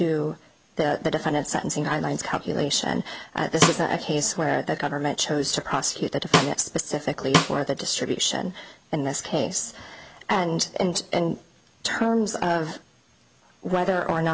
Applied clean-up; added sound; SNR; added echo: none; Snare drum; 0 dB; none.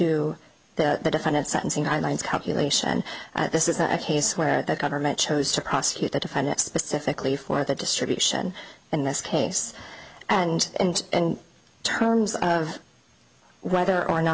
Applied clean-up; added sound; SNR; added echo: none; none; none; none.